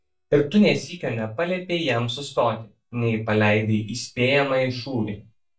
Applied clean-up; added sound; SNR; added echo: neural mask model DeepFilterNet 3.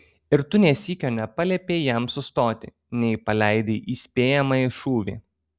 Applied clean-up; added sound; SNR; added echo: none; none; none; none.